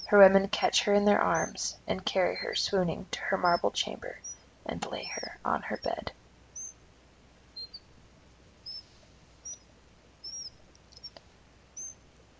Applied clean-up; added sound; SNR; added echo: none; Bird; 17 dB; none.